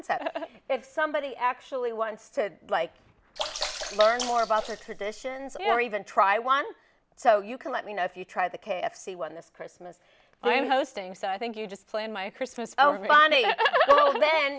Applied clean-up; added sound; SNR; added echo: none; Sink (filling or washing) / Water / Splash, splatter; 10 dB; none.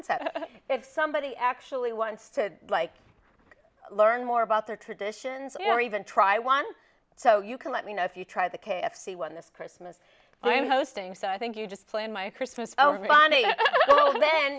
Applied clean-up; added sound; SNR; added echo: none; none; none; none.